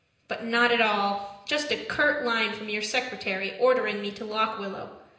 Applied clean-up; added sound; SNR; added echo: none; none; none; reverberation time 0.9 s.